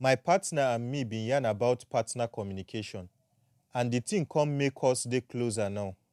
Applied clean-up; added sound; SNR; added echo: none; none; none; none.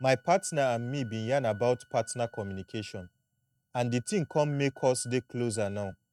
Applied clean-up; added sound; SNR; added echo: neural mask model RNNoise.